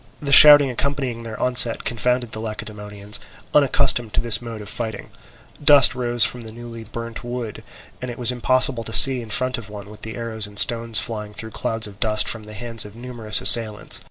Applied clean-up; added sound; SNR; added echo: none; none; none; none.